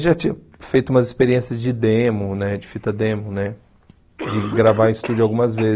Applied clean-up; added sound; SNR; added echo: none; Cough; 16 dB; none.